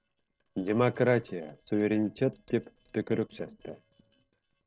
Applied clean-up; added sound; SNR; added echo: neural separator model SepFormer DNS4.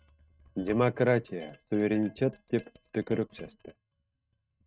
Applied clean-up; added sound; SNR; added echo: neural mask model RNNoise.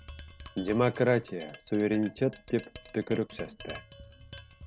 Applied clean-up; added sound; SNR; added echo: none; Tap; 17 dB; none.